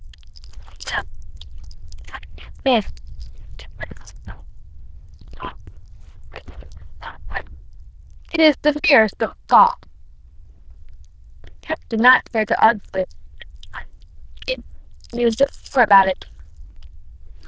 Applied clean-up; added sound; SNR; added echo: neural diffusion model UNIVERSE++.